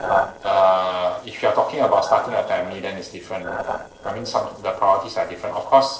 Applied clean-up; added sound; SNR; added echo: neural separator model SepFormer DNS4.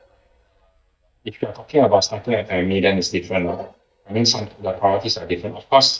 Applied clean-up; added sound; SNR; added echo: neural mask model DeepFilterNet 3.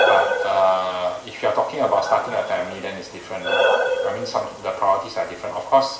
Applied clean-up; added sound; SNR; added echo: none; Breathing; 3 dB; reverberation time 1.0 s.